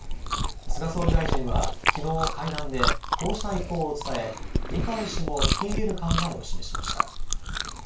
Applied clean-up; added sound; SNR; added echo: none; Chewing, mastication; -5 dB; reverberation time 0.2 s.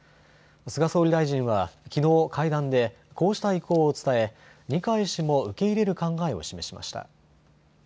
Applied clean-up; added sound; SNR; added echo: none; none; none; none.